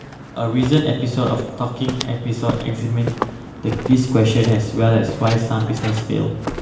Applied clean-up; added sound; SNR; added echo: none; Walk, footsteps; 10 dB; reverberation time 0.8 s.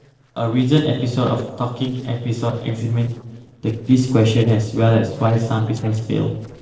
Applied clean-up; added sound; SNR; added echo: neural separator model SepFormer DNS4.